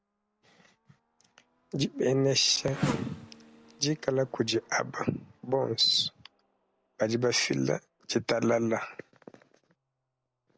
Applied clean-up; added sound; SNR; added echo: none; Motorcycle; 18 dB; none.